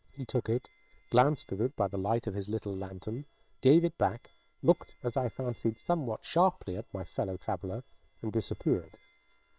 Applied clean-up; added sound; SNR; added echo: neural separator model SepFormer WHAM!.